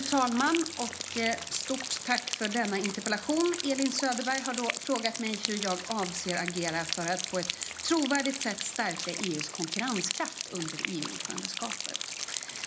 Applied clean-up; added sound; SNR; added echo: none; Rain; 5 dB; reverberation time 0.4 s.